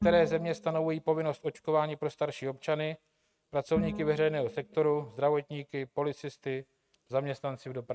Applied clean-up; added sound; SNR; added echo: neural mask model RNNoise.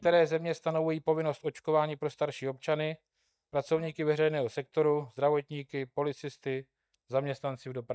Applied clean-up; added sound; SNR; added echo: neural mask model DeepFilterNet 3.